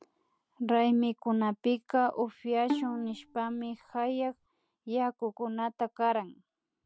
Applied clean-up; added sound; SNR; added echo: none; Bowed string instrument; 8 dB; none.